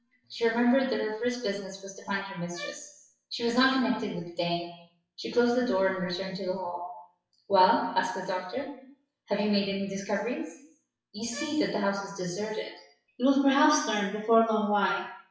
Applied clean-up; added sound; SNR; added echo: classical method WPE with log-MMSE.